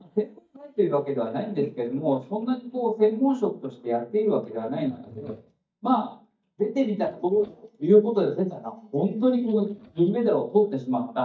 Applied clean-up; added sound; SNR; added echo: neural mask model DeepFilterNet 3.